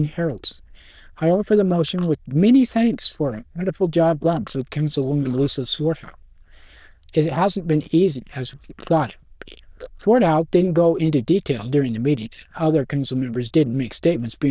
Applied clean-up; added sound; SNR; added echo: neural diffusion model UNIVERSE++.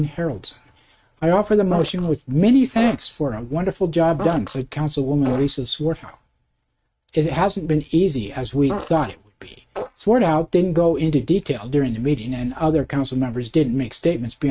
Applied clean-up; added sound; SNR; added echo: neural mask model RNNoise.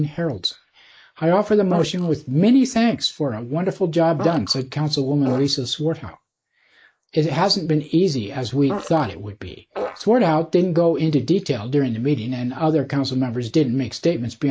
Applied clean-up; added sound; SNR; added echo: neural mask model Resemble Enhance denoiser.